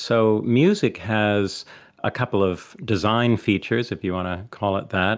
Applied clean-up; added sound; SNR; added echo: none; none; none; none.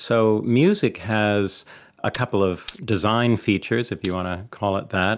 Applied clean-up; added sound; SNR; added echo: none; Glass; 17 dB; none.